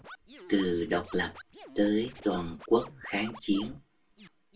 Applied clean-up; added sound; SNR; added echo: none; Scratching (performance technique); 19 dB; reverberation time 0.1 s.